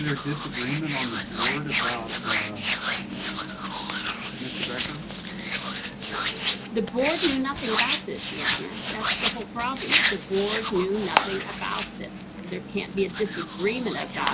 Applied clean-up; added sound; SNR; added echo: none; Hands; -1 dB; none.